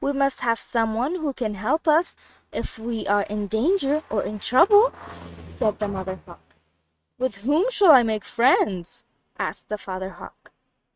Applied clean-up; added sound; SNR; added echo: neural mask model RNNoise.